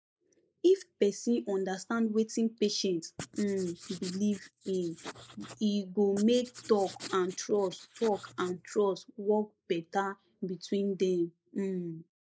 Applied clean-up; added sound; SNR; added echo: neural mask model Resemble Enhance denoiser.